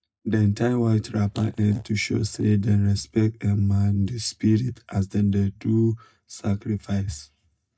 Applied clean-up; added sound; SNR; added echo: neural mask model DeepFilterNet 3.